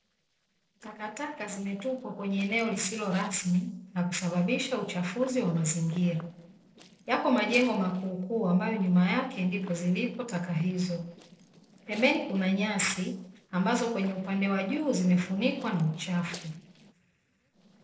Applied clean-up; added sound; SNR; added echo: neural separator model SepFormer DNS4.